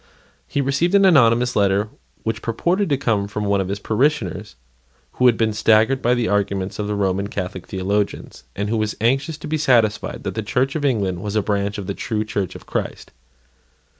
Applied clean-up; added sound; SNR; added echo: none; none; none; none.